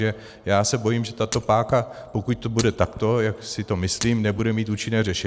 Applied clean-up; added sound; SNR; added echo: none; Shatter; 15 dB; none.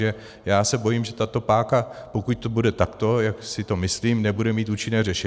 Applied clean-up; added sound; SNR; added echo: none; none; none; none.